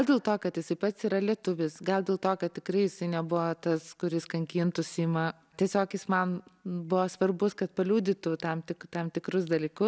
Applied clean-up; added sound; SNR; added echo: none; none; none; none.